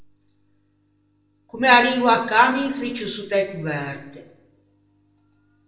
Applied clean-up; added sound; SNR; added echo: none; none; none; reverberation time 0.7 s.